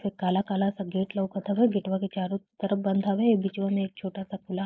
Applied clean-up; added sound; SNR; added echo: neural mask model Resemble Enhance denoiser.